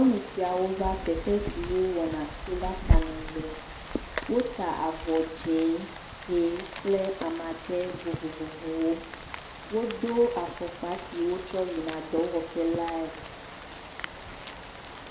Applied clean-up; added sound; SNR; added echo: none; Rain; 5 dB; reverberation time 0.4 s.